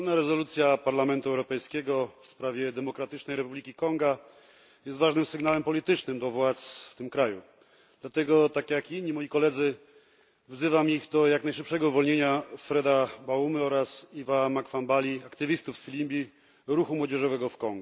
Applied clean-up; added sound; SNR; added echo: none; Finger snapping; 19 dB; none.